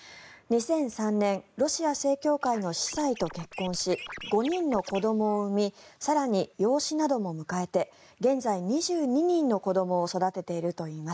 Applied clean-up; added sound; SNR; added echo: neural mask model Resemble Enhance denoiser.